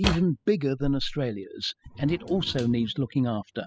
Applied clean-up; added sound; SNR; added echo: classical method spectral subtraction.